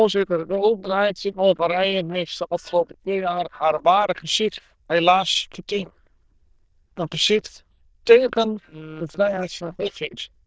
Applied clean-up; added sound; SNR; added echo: neural diffusion model UNIVERSE++.